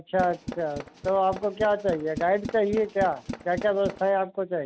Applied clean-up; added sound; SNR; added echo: none; Tools; 12 dB; none.